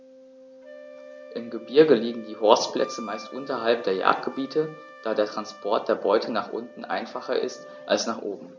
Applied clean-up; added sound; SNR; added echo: none; Wind instrument, woodwind instrument + Wind instrument, woodwind instrument; 18 dB; none.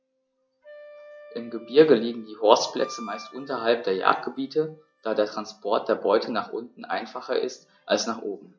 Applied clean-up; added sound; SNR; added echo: classical method log-MMSE.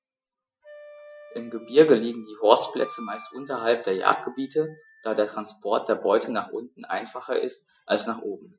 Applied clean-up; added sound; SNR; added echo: classical method Wiener filter.